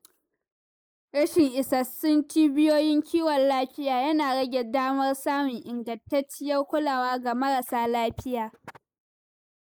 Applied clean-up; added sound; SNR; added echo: neural mask model Resemble Enhance denoiser.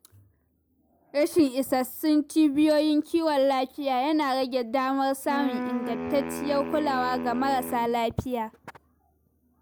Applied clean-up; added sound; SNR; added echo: none; Wind instrument, woodwind instrument; 8 dB; none.